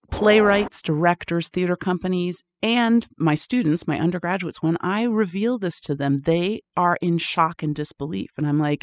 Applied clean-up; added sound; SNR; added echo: classical method spectral subtraction.